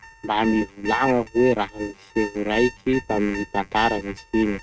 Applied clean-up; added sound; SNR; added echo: neural mask model RNNoise.